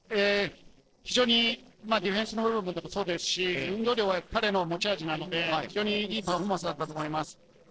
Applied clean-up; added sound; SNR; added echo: neural separator model SepFormer DNS4.